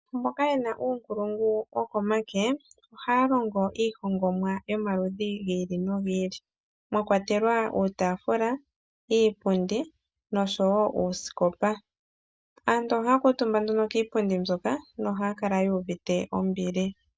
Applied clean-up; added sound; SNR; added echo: none; none; none; none.